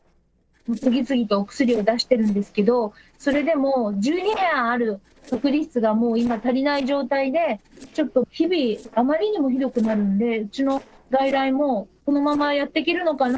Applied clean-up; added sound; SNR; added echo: neural separator model SepFormer DNS4.